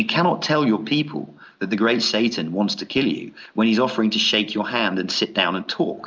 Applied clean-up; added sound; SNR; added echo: none; none; none; none.